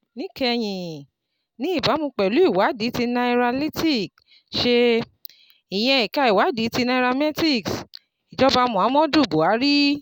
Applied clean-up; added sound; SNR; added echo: none; none; none; none.